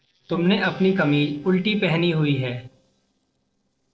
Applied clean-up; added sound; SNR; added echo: neural separator model SepFormer DNS4.